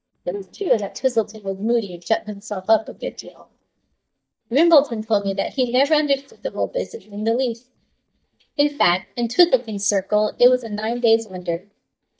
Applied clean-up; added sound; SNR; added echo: neural mask model DeepFilterNet 3.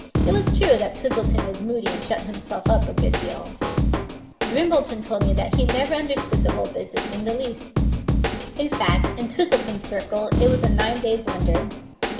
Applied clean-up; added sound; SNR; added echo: none; Drum kit; -1 dB; reverberation time 2.7 s.